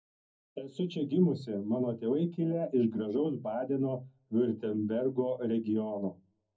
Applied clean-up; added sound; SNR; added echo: none; none; none; reverberation time 0.4 s.